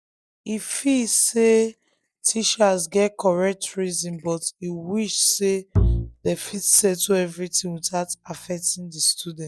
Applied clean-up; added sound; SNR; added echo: neural mask model DeepFilterNet 3.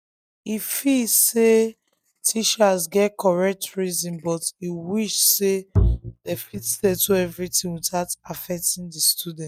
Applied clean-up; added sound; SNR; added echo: neural mask model RNNoise.